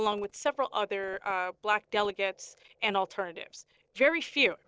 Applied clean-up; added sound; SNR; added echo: neural separator model SepFormer DNS4.